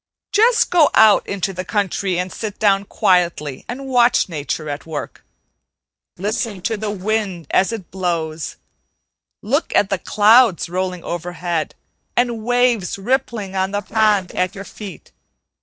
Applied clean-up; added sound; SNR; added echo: neural separator model SepFormer DNS4.